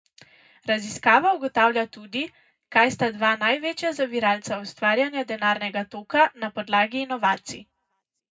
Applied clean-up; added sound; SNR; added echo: none; none; none; reverberation time 0.3 s.